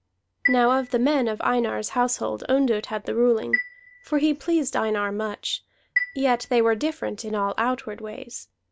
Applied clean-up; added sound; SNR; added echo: none; Chime; 9 dB; none.